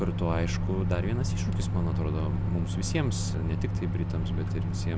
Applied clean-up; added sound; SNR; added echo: none; Microwave oven; -4 dB; none.